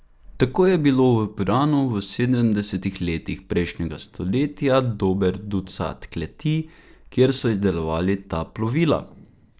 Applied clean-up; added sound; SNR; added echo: neural separator model SepFormer DNS4.